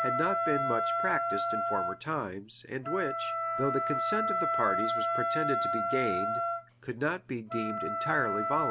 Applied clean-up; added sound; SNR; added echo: none; Wind instrument, woodwind instrument; -2 dB; none.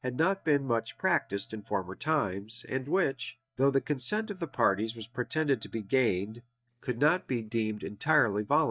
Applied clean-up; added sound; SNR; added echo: neural mask model DeepFilterNet 3.